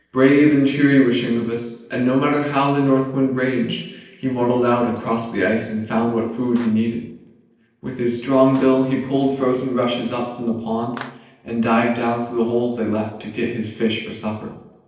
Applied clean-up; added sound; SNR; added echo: neural separator model SepFormer DNS4.